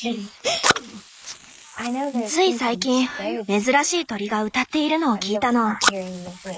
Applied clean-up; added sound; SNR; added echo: neural mask model Resemble Enhance denoiser.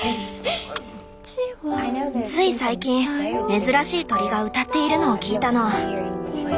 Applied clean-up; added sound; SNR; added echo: none; none; none; none.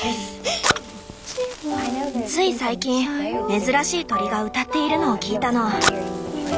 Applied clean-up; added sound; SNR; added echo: none; Fire; 8 dB; none.